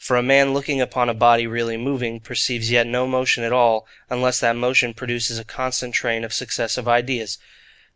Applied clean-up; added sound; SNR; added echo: none; none; none; none.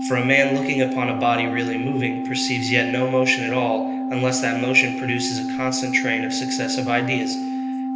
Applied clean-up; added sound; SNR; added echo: none; Organ; 2 dB; reverberation time 1.4 s.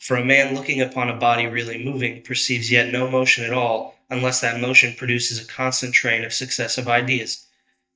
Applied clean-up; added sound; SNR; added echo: neural mask model DeepFilterNet 3.